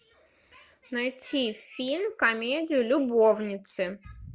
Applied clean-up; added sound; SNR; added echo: none; none; none; none.